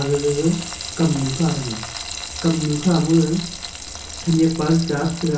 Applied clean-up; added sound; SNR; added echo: none; Frying (food); 10 dB; reverberation time 0.7 s.